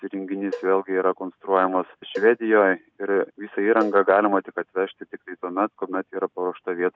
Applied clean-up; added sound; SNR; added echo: none; Cowbell; 17 dB; none.